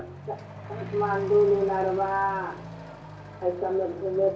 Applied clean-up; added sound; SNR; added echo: none; Accelerating, revving, vroom / Truck; 13 dB; reverberation time 0.4 s.